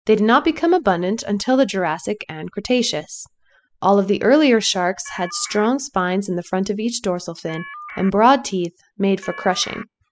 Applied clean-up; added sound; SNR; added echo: classical method spectral subtraction.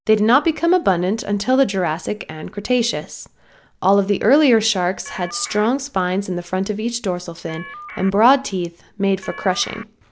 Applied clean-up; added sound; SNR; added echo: none; Telephone; 15 dB; none.